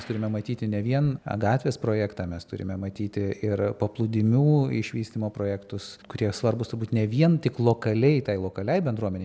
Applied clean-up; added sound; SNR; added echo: none; none; none; none.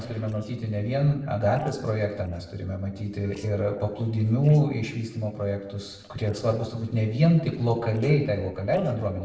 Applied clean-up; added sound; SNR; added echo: neural separator model SepFormer DNS4.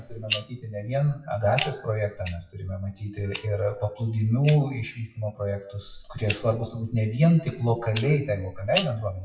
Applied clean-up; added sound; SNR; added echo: classical method WPE with log-MMSE.